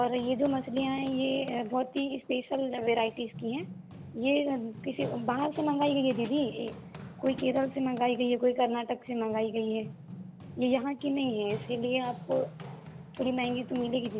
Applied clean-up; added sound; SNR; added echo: none; Run + Hi-hat; 15 dB; none.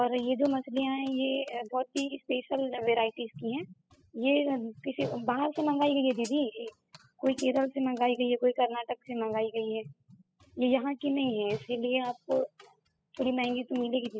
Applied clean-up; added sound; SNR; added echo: classical method spectral subtraction.